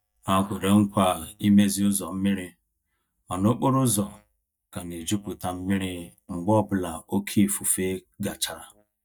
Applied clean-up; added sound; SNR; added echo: neural mask model DeepFilterNet 3.